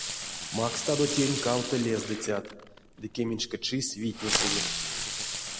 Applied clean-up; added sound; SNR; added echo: none; Fireworks; 3 dB; none.